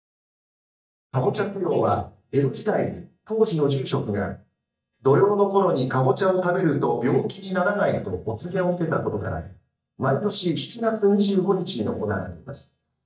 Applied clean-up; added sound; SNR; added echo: neural mask model DeepFilterNet 3.